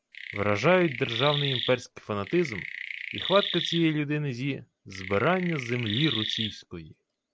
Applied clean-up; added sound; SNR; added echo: none; Chirp, tweet; 6 dB; none.